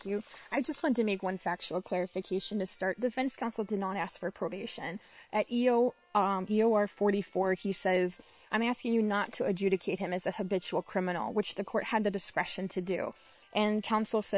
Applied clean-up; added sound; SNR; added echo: neural separator model SepFormer WHAM!.